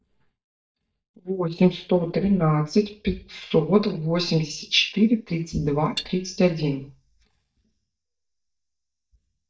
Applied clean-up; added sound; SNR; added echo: neural mask model DeepFilterNet 3.